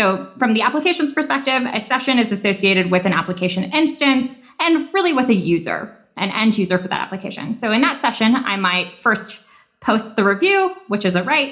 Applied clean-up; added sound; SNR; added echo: none; none; none; reverberation time 0.4 s.